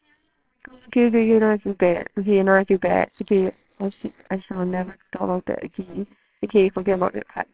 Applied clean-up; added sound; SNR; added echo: neural separator model SepFormer WHAMR!.